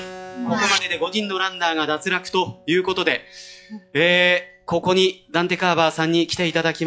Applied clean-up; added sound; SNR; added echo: classical method log-MMSE.